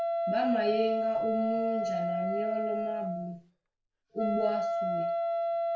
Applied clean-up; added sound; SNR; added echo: none; Wind instrument, woodwind instrument; -3 dB; reverberation time 0.4 s.